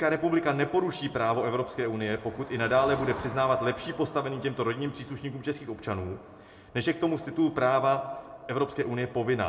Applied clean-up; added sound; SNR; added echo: none; Motor vehicle (road); 20 dB; reverberation time 0.8 s.